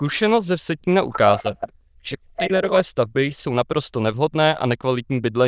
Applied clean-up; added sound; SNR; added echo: neural diffusion model UNIVERSE++.